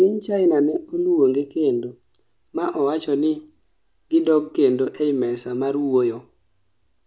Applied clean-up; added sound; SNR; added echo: none; none; none; none.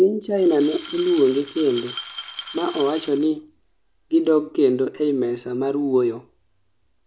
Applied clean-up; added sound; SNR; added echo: none; Glass; 15 dB; none.